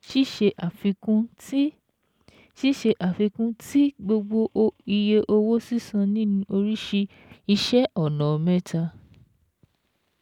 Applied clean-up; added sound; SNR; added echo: none; none; none; none.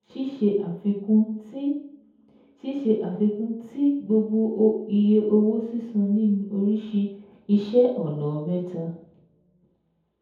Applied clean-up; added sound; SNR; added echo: none; none; none; reverberation time 0.7 s.